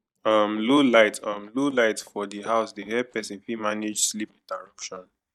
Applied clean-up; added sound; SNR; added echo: neural mask model DeepFilterNet 3.